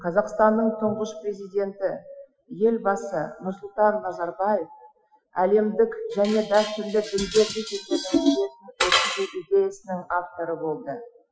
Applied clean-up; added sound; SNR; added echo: classical method Wiener filter.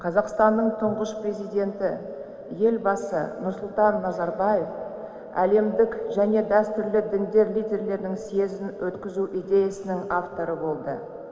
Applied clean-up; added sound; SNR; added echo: none; none; none; none.